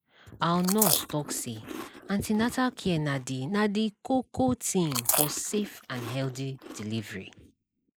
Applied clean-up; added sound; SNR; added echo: neural mask model Resemble Enhance denoiser.